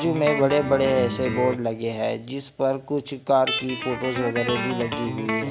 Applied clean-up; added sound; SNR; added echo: none; Guitar; 7 dB; none.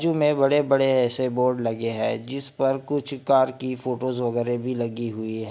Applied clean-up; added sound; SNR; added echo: none; none; none; none.